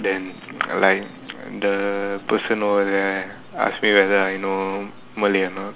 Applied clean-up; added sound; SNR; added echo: none; none; none; none.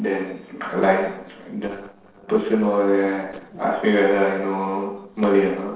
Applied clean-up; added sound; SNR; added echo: neural separator model SepFormer DNS4.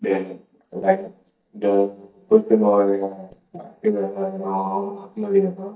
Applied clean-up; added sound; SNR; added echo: neural mask model DeepFilterNet 3.